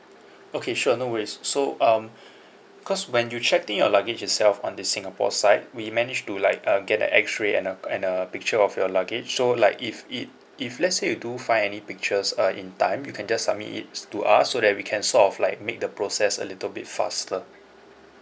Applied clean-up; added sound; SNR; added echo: none; none; none; none.